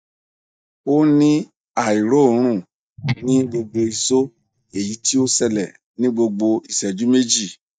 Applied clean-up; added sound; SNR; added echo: neural mask model DeepFilterNet 3.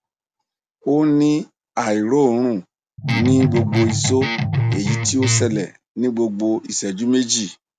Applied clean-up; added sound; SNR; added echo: none; Guitar; 0 dB; none.